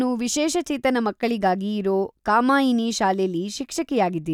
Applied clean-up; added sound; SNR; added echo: none; none; none; none.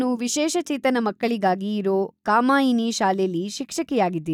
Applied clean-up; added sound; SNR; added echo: neural mask model DeepFilterNet 3.